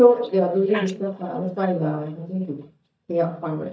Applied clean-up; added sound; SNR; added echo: neural mask model DeepFilterNet 3.